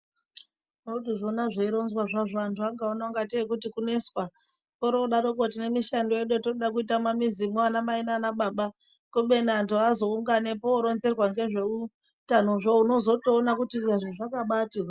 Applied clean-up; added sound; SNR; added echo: none; none; none; none.